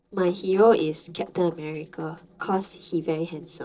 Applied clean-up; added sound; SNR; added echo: neural separator model SepFormer DNS4.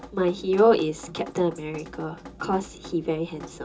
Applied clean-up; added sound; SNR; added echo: none; Drip; 19 dB; reverberation time 0.2 s.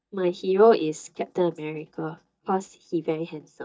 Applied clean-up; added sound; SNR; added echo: neural mask model DeepFilterNet 3.